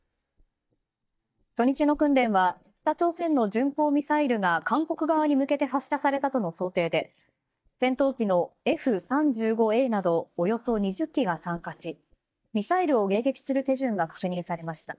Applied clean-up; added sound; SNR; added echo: neural mask model DeepFilterNet 3.